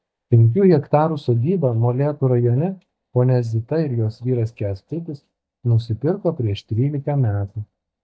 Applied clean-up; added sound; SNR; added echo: neural mask model DeepFilterNet 3.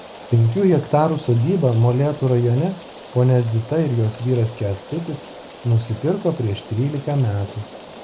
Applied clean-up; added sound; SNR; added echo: none; Rain; 18 dB; none.